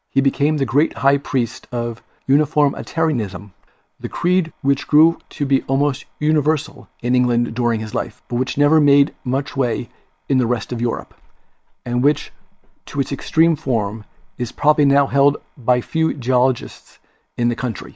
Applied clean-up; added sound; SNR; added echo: none; none; none; none.